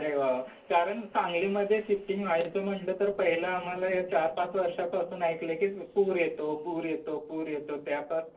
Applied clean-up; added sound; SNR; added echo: neural separator model SepFormer DNS4.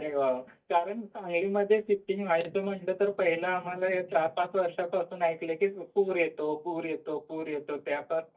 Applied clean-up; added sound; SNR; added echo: neural mask model DeepFilterNet 3.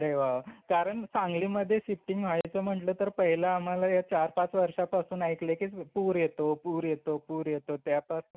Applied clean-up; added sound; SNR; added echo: none; none; none; none.